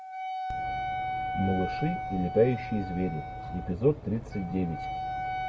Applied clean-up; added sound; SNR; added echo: none; Wind instrument, woodwind instrument; 4 dB; none.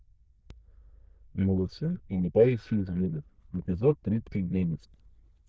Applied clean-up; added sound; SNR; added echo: neural diffusion model UNIVERSE++.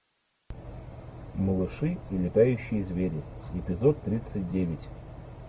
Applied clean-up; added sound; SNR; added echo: none; none; none; none.